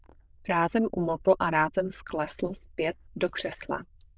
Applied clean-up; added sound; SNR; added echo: neural diffusion model UNIVERSE++.